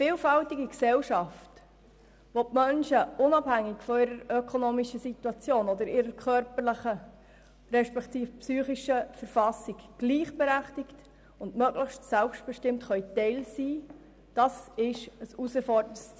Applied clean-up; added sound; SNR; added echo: none; none; none; none.